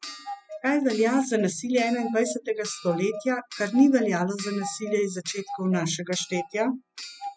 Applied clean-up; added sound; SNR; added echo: classical method spectral subtraction.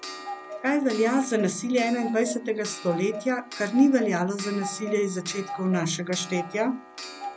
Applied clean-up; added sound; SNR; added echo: none; Clock; 12 dB; none.